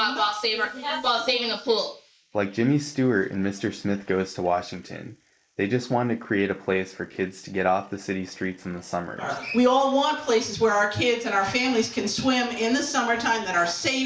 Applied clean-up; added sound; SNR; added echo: neural mask model Resemble Enhance denoiser.